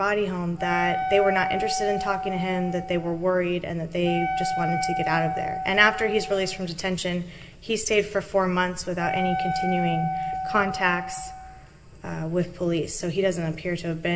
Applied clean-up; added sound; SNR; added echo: none; Wind instrument, woodwind instrument; 4 dB; reverberation time 1.8 s.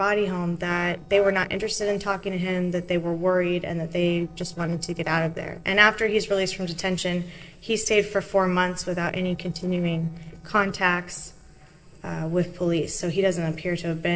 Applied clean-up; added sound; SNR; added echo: neural separator model SepFormer DNS4.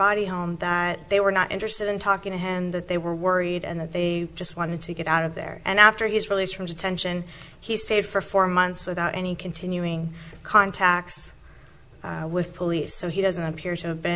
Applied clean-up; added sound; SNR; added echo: none; none; none; none.